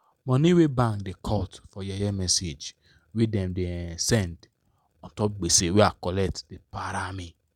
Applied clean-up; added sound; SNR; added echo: none; none; none; none.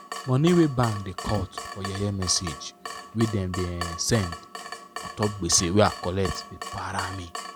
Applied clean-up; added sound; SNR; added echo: none; Drip / Water tap, faucet; 11 dB; none.